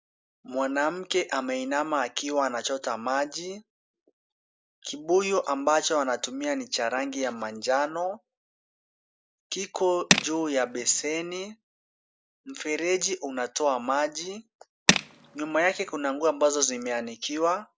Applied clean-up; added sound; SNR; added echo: none; Tools; 0 dB; none.